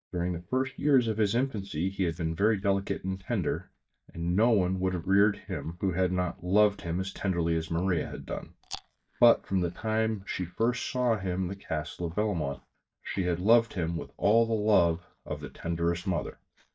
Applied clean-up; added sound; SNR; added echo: neural mask model DeepFilterNet 3.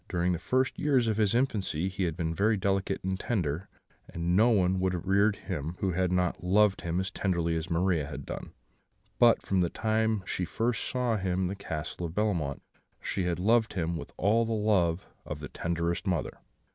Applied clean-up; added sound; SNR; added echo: none; none; none; none.